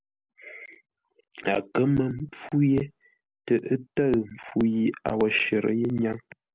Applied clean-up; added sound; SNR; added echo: none; none; none; none.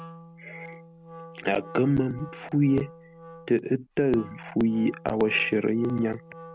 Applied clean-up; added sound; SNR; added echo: none; Wind instrument, woodwind instrument; 18 dB; none.